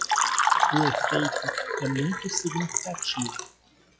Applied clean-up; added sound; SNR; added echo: classical method log-MMSE.